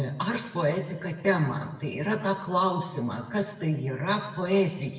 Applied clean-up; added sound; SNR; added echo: none; none; none; reverberation time 1.0 s.